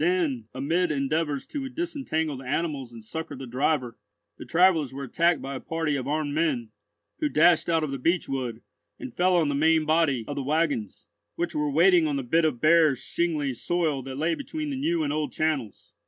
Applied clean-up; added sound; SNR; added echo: none; none; none; none.